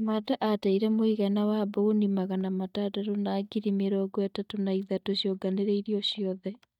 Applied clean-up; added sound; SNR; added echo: neural mask model DeepFilterNet 3.